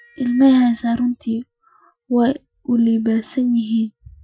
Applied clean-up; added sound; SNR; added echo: classical method Wiener filter.